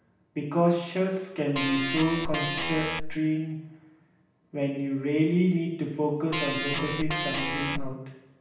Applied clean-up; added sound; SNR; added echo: none; Organ; 2 dB; reverberation time 0.9 s.